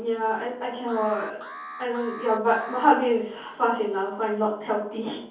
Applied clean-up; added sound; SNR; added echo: none; Alarm; 16 dB; reverberation time 0.6 s.